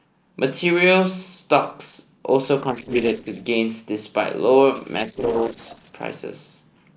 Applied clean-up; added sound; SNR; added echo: neural separator model SepFormer DNS4.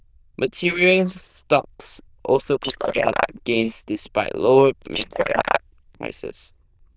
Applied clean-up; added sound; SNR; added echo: neural diffusion model UNIVERSE++.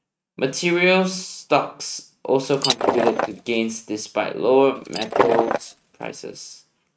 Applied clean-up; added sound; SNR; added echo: neural mask model RNNoise.